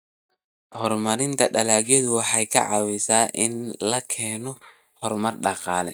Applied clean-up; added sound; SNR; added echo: neural mask model DeepFilterNet 3.